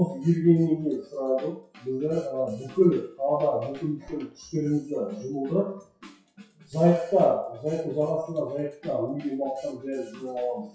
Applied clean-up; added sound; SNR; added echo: classical method WPE with log-MMSE.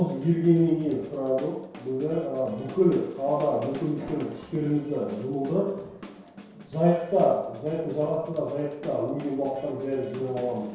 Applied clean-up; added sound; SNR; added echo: none; Drum kit; 19 dB; reverberation time 0.7 s.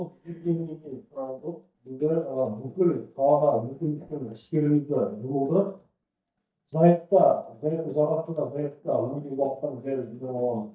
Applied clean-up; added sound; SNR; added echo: neural mask model DeepFilterNet 3.